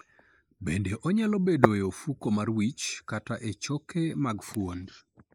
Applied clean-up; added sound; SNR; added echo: neural mask model Resemble Enhance denoiser.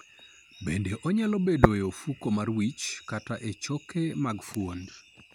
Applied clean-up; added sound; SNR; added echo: none; Tap; 2 dB; none.